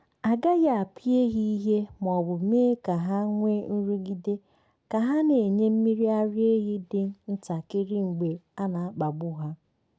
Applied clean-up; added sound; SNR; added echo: none; none; none; none.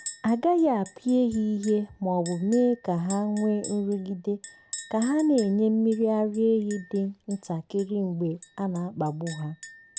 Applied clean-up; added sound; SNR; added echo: none; Chink, clink; 18 dB; none.